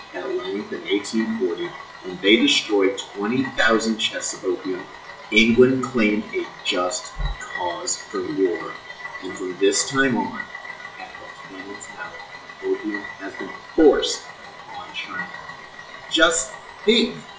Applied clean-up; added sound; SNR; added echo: classical method WPE with log-MMSE.